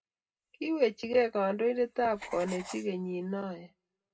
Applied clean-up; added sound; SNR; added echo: none; Writing; 20 dB; reverberation time 0.2 s.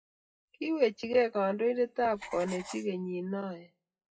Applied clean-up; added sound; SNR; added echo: classical method WPE with log-MMSE.